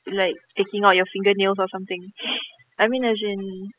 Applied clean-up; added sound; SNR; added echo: classical method spectral subtraction.